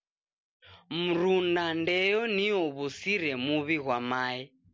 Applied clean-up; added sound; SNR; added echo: none; none; none; none.